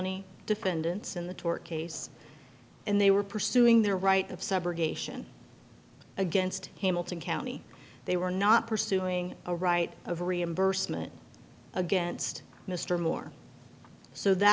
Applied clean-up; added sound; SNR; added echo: none; none; none; none.